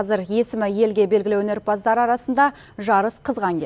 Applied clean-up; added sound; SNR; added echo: none; none; none; none.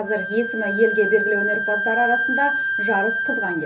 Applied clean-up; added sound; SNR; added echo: none; Wind instrument, woodwind instrument; 0 dB; reverberation time 0.3 s.